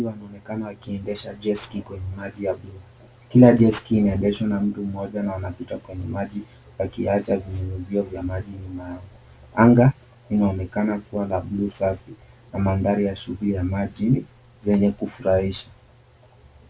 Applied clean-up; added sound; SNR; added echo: none; none; none; none.